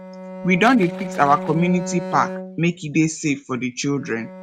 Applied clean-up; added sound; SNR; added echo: neural mask model RNNoise.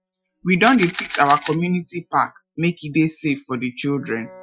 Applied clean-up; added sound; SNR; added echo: classical method Wiener filter.